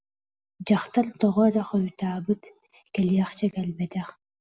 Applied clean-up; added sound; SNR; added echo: none; none; none; none.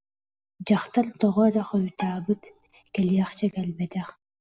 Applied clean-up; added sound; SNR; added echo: none; Bowed string instrument; 18 dB; none.